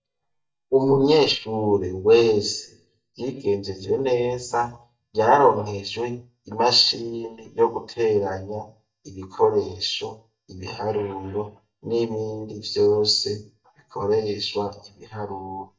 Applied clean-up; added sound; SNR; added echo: neural mask model DeepFilterNet 3.